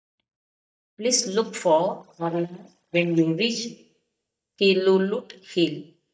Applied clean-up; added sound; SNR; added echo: neural mask model DeepFilterNet 3.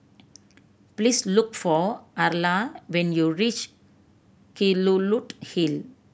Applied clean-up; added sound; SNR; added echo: none; none; none; none.